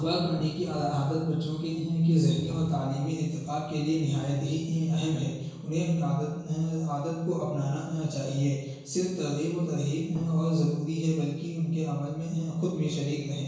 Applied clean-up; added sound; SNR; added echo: none; Drum; 19 dB; reverberation time 1.0 s.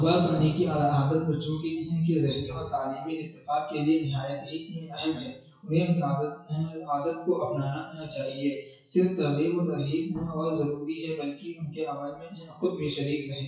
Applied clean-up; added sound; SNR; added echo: classical method WPE with log-MMSE.